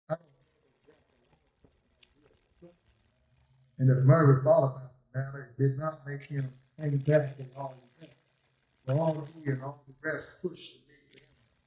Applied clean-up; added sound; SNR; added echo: neural mask model DeepFilterNet 3.